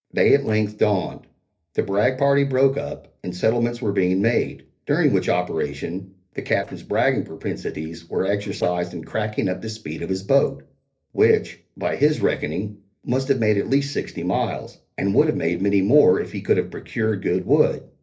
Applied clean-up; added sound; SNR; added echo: neural separator model SepFormer DNS4.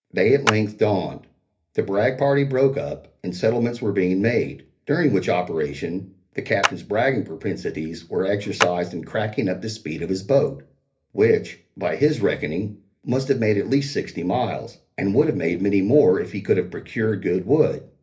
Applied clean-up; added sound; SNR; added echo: none; Clapping; 8 dB; reverberation time 0.3 s.